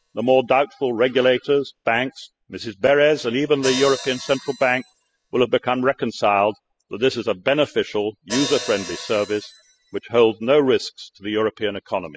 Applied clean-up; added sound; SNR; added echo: classical method spectral subtraction.